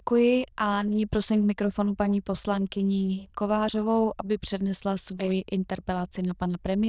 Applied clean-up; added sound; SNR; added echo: neural diffusion model UNIVERSE++.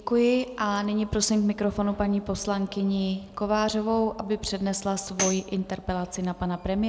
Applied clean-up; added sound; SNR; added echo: none; Tambourine; 9 dB; none.